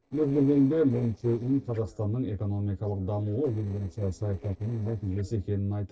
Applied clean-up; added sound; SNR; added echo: neural separator model SepFormer DNS4.